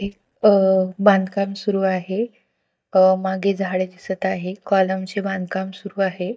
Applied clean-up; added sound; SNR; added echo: neural mask model DeepFilterNet 3.